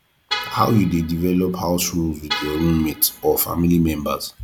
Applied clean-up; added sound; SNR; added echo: none; Vehicle horn, car horn, honking; 13 dB; none.